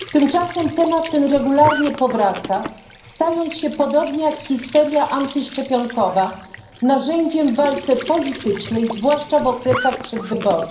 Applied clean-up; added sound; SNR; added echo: none; Squeak / Trickle, dribble / Sink (filling or washing); 13 dB; reverberation time 0.6 s.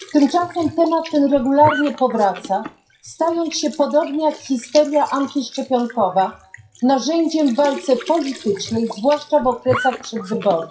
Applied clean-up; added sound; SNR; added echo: classical method WPE with log-MMSE.